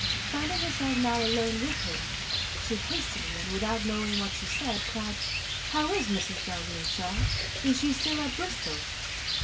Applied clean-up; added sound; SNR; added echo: none; Rain; -1 dB; reverberation time 0.1 s.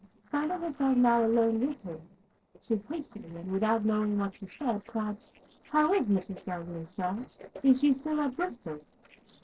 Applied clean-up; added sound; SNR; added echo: neural separator model SepFormer DNS4.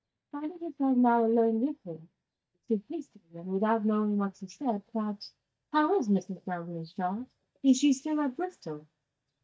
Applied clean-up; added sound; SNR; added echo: neural mask model DeepFilterNet 3.